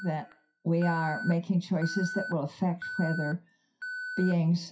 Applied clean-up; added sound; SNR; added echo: classical method WPE with log-MMSE.